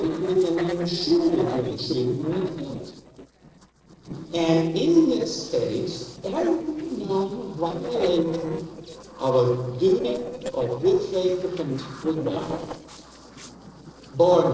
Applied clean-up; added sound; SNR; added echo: neural separator model SepFormer DNS4.